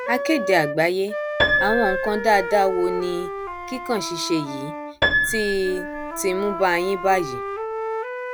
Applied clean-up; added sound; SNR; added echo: none; Wind instrument, woodwind instrument + Piano; 3 dB; none.